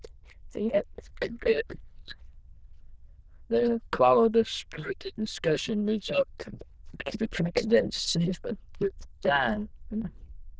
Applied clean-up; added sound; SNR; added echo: neural diffusion model UNIVERSE++.